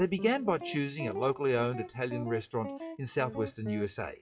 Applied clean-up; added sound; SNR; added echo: classical method WPE with log-MMSE.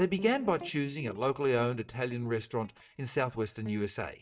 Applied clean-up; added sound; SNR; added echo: neural mask model DeepFilterNet 3.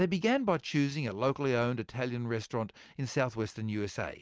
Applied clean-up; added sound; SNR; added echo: none; none; none; none.